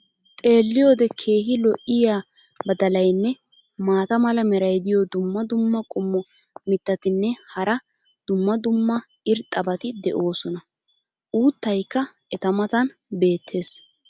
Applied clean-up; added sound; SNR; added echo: none; none; none; none.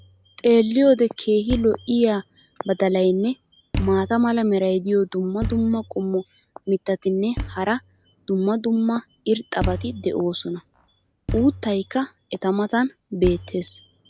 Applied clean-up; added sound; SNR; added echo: none; Thump, thud; 13 dB; none.